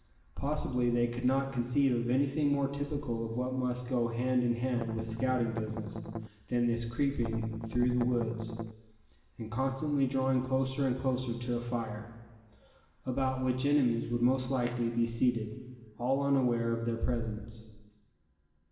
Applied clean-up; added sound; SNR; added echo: none; Strum; 7 dB; reverberation time 1.2 s.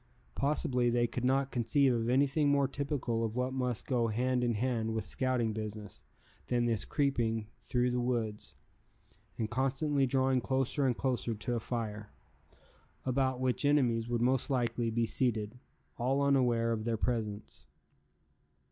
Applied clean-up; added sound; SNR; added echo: none; none; none; none.